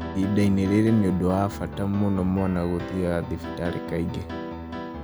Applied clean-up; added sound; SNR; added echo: none; Piano; 10 dB; none.